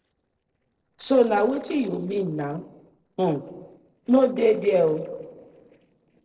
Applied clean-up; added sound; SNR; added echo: neural separator model SepFormer DNS4.